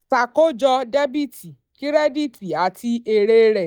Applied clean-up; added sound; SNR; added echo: neural mask model DeepFilterNet 3.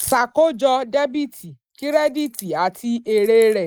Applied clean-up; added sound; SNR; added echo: neural mask model Resemble Enhance denoiser.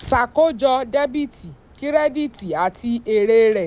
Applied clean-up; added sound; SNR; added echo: none; Crack; 20 dB; none.